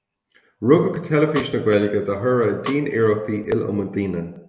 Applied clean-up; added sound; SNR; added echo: none; Snare drum; 17 dB; none.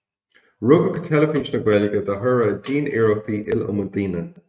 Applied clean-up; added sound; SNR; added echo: neural mask model RNNoise.